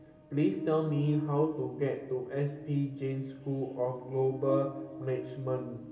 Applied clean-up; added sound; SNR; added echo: none; Buzz; 11 dB; reverberation time 2.8 s.